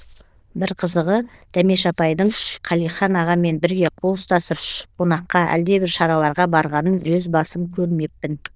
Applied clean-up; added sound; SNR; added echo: neural diffusion model UNIVERSE++.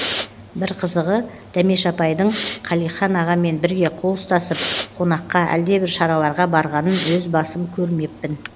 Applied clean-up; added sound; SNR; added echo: none; Respiratory sounds; 13 dB; none.